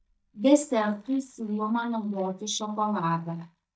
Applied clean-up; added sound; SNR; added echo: neural mask model DeepFilterNet 3.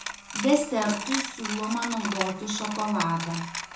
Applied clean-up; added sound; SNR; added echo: none; Coin (dropping); 7 dB; reverberation time 0.6 s.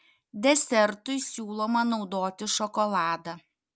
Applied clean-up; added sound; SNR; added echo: none; none; none; none.